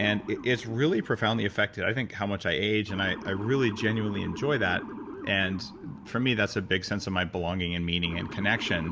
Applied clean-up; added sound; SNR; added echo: none; Motor vehicle (road) / Siren; 13 dB; none.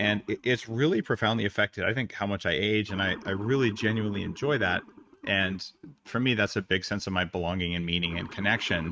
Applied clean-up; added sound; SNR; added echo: neural mask model RNNoise.